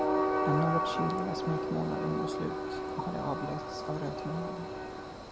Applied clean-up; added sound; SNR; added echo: none; Train; -3 dB; none.